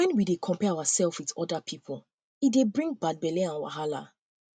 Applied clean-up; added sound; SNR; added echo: none; none; none; none.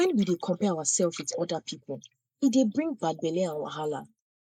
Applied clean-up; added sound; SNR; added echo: neural mask model Resemble Enhance denoiser.